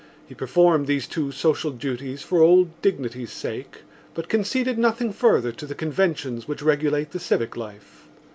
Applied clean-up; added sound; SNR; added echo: none; none; none; none.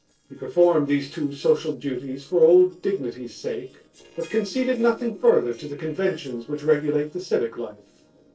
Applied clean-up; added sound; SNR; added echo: neural separator model SepFormer DNS4.